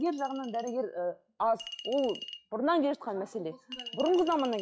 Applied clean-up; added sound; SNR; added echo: classical method log-MMSE.